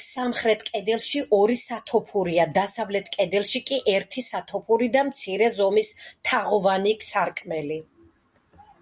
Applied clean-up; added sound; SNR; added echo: none; none; none; none.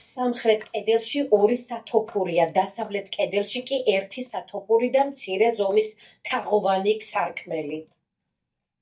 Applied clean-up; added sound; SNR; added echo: neural mask model DeepFilterNet 3.